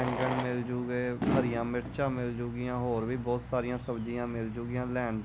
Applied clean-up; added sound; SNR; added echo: none; Fireworks; 7 dB; none.